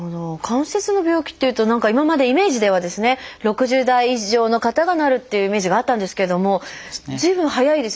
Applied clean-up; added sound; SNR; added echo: none; none; none; none.